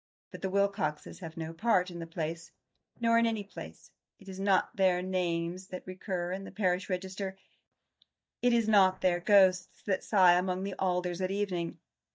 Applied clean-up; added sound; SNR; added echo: neural mask model DeepFilterNet 3.